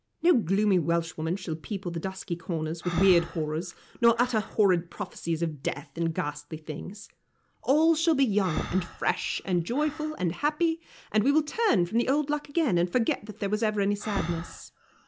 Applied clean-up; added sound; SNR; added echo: none; Breathing; 16 dB; none.